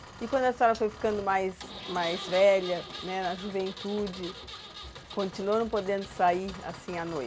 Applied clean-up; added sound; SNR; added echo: none; Engine; 14 dB; none.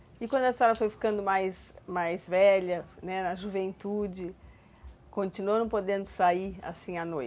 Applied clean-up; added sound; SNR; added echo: none; none; none; none.